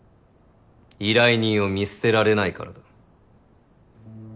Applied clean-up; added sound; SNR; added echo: none; none; none; none.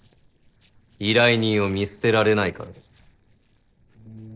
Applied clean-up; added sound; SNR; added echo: neural separator model SepFormer DNS4.